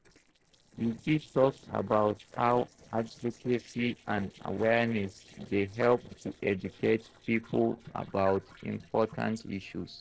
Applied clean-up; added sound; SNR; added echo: neural separator model SepFormer DNS4.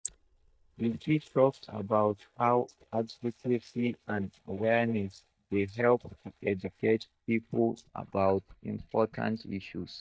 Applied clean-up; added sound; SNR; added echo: neural mask model DeepFilterNet 3.